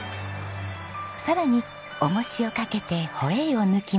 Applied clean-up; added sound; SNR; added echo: none; none; none; none.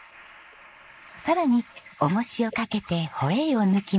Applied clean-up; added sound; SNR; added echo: neural mask model Resemble Enhance denoiser.